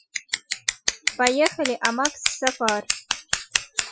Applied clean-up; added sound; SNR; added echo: classical method Wiener filter.